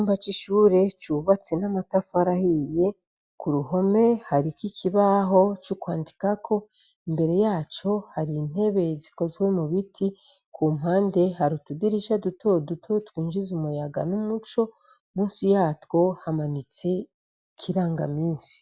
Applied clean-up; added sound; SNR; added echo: none; none; none; none.